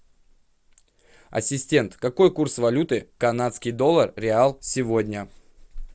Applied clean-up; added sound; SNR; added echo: none; none; none; none.